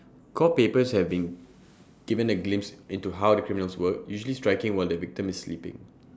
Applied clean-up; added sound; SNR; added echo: none; none; none; none.